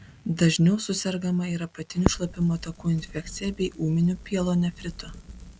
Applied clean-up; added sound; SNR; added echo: none; Crackle; 11 dB; none.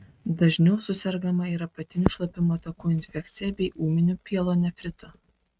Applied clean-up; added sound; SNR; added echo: neural mask model RNNoise.